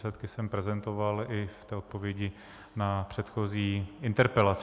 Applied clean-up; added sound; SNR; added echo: none; none; none; none.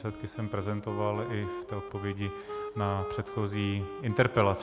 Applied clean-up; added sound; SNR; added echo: none; Wind instrument, woodwind instrument; 8 dB; none.